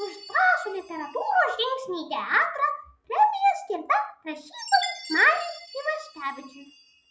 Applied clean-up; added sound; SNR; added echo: none; Chime; 16 dB; none.